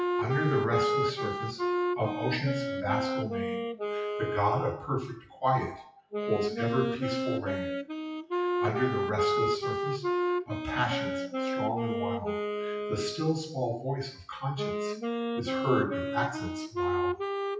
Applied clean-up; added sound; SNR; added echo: classical method WPE with log-MMSE.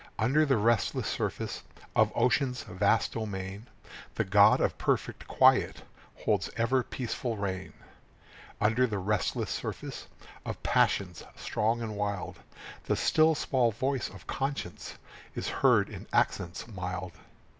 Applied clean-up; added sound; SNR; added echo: none; none; none; none.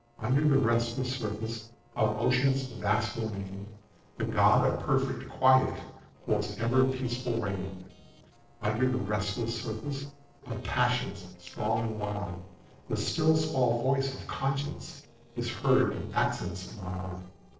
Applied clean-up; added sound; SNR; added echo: neural separator model SepFormer DNS4.